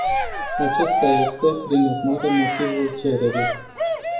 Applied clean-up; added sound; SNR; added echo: none; Cheering; 2 dB; reverberation time 1.1 s.